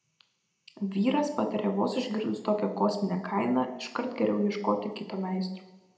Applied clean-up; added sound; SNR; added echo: none; none; none; reverberation time 0.7 s.